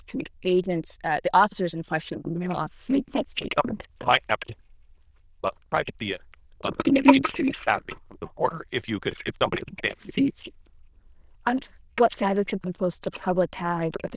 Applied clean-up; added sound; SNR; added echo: neural diffusion model UNIVERSE++.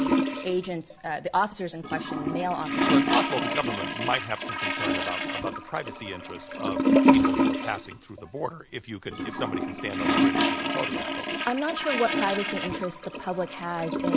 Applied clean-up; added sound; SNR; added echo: none; Toilet flush / Gurgling; -5 dB; none.